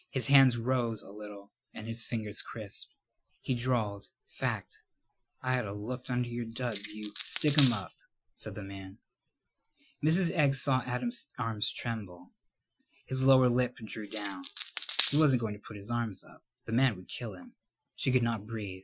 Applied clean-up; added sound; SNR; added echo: classical method Wiener filter.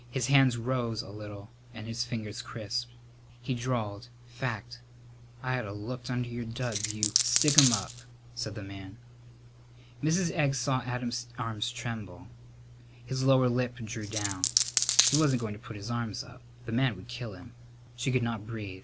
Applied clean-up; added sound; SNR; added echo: none; Coin (dropping); -3 dB; none.